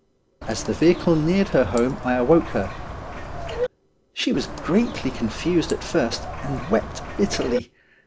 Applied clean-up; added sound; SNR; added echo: none; Bird; 8 dB; none.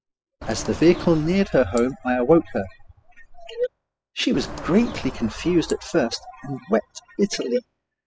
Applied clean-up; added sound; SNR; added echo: classical method spectral subtraction.